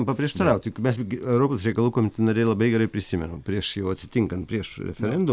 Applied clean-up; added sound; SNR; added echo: none; none; none; none.